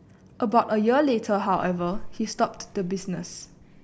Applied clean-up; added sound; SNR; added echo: none; Clock; 16 dB; none.